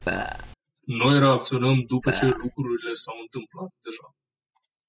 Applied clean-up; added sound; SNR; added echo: classical method spectral subtraction.